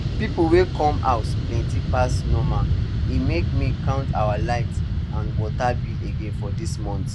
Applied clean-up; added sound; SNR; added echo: none; Fixed-wing aircraft, airplane; -3 dB; none.